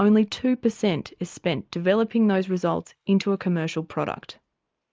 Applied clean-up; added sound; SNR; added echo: neural mask model Resemble Enhance denoiser.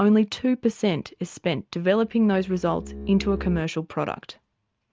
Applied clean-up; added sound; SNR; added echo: neural mask model RNNoise.